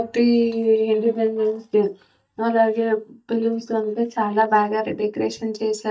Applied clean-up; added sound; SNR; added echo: neural mask model DeepFilterNet 3.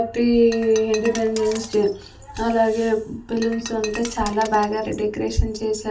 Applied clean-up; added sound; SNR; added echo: none; Shatter; 18 dB; reverberation time 0.2 s.